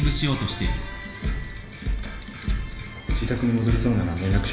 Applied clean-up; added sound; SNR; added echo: none; none; none; reverberation time 0.9 s.